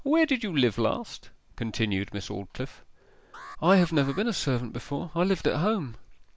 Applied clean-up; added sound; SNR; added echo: none; Alarm; 19 dB; none.